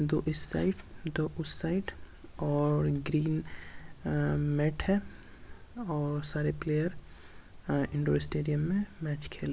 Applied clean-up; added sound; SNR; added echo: none; none; none; none.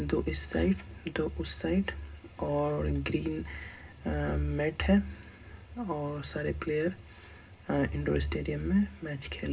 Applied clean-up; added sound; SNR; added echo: none; none; none; reverberation time 0.2 s.